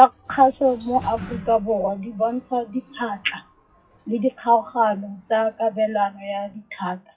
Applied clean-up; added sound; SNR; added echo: classical method WPE with log-MMSE.